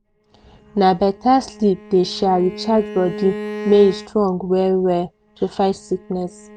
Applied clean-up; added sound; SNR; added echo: none; Bowed string instrument; 15 dB; none.